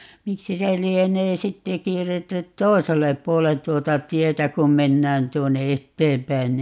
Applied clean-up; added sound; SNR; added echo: none; none; none; none.